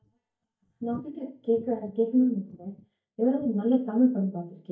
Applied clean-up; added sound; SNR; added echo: neural mask model DeepFilterNet 3.